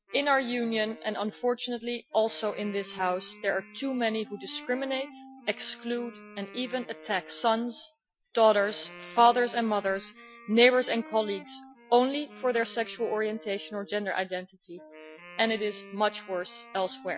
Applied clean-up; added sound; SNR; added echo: classical method Wiener filter.